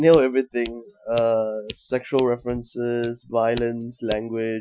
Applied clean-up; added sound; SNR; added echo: classical method Wiener filter.